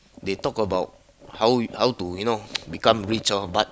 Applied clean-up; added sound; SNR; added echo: none; none; none; none.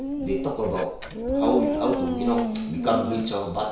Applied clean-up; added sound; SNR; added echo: none; Dog; 1 dB; reverberation time 0.6 s.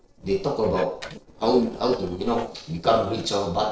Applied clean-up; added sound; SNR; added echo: neural separator model SepFormer DNS4.